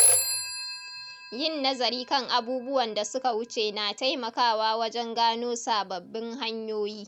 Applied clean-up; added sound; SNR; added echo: none; Telephone; 4 dB; none.